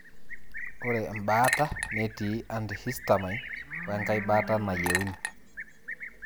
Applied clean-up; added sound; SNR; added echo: none; Chink, clink + Livestock, farm animals, working animals; 6 dB; none.